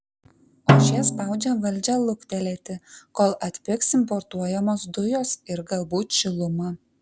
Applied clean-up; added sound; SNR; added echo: none; Snare drum; -2 dB; none.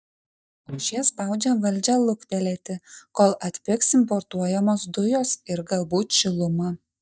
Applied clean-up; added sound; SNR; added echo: neural mask model DeepFilterNet 3.